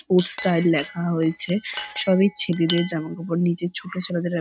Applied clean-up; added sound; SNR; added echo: none; Chink, clink; 13 dB; none.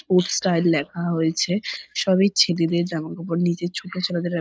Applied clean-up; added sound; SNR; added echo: neural mask model Resemble Enhance denoiser.